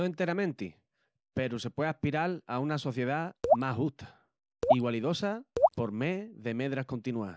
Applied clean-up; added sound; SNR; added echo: none; Raindrop / Drip; -4 dB; none.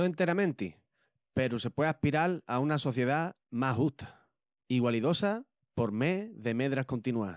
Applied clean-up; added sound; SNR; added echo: none; none; none; none.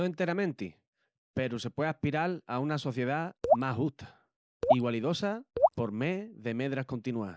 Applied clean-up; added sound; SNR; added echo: neural mask model DeepFilterNet 3.